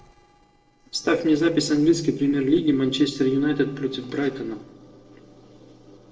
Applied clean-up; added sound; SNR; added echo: neural separator model SepFormer DNS4.